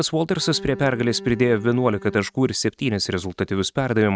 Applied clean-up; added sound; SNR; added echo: neural mask model RNNoise.